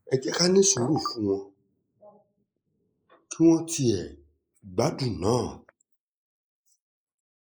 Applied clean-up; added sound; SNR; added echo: neural mask model Resemble Enhance denoiser.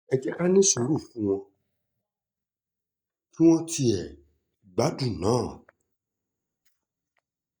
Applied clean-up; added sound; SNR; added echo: neural mask model DeepFilterNet 3.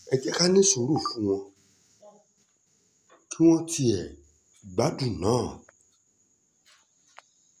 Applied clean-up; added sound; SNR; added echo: none; none; none; none.